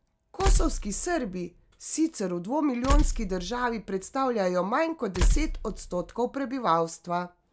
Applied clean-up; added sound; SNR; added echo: none; Tools; 0 dB; none.